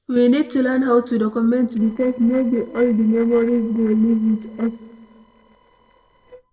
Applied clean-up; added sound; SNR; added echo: neural separator model SepFormer DNS4.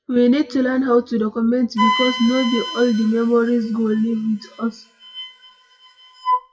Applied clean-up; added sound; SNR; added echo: classical method WPE with log-MMSE.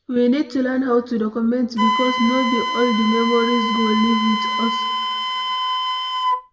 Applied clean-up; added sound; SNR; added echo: none; Wind instrument, woodwind instrument; 3 dB; reverberation time 1.0 s.